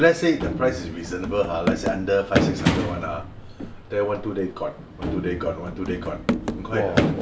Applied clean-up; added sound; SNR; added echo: none; Run; 2 dB; none.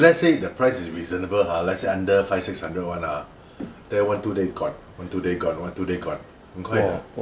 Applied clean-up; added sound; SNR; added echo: none; none; none; none.